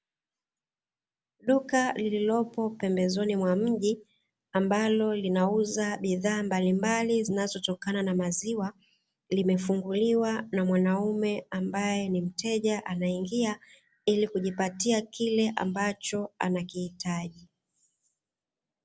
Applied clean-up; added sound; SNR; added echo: none; none; none; none.